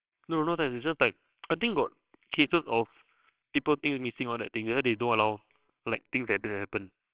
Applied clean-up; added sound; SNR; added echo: neural separator model SepFormer WHAMR!.